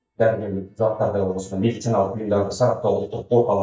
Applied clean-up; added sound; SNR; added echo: neural mask model DeepFilterNet 3.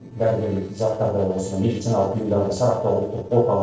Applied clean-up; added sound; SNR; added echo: neural separator model SepFormer DNS4.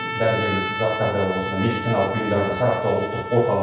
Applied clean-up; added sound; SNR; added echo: none; Trumpet; 7 dB; reverberation time 0.7 s.